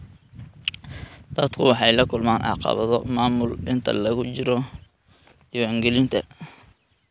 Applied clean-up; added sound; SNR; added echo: none; none; none; none.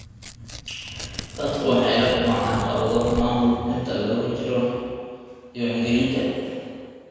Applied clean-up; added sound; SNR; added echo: none; Tearing; 16 dB; reverberation time 1.9 s.